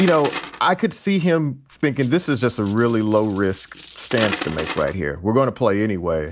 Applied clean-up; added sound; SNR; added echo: none; Coin (dropping); 10 dB; none.